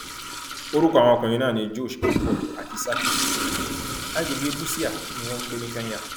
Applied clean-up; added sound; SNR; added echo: none; Toilet flush; 3 dB; none.